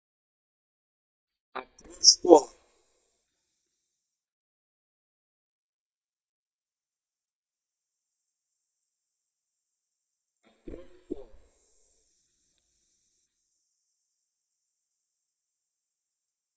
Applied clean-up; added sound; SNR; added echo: neural mask model DeepFilterNet 3.